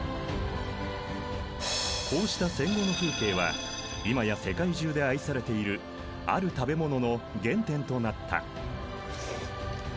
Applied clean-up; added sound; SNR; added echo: none; none; none; none.